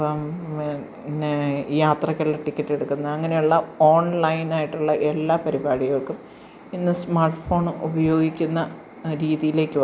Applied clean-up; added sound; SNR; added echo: none; none; none; none.